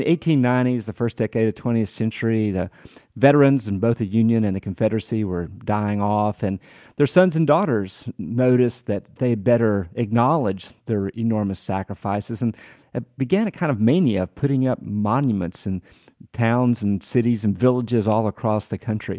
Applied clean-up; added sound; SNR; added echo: none; none; none; none.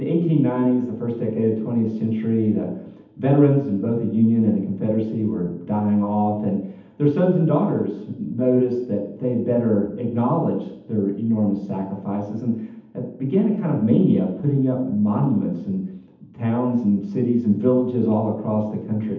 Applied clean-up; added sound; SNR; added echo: none; none; none; reverberation time 0.8 s.